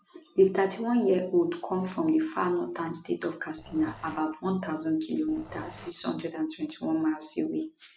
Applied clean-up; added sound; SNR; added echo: none; Growling; 18 dB; none.